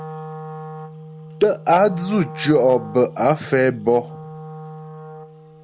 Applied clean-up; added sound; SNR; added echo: none; Wind instrument, woodwind instrument; 14 dB; none.